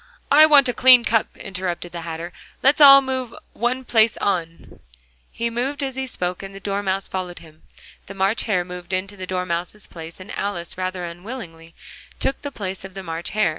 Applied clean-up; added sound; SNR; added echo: none; none; none; none.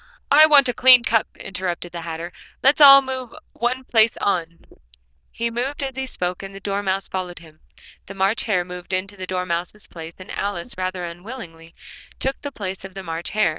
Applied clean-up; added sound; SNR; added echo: neural diffusion model UNIVERSE++.